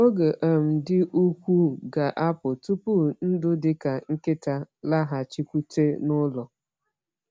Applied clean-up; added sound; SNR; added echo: none; none; none; none.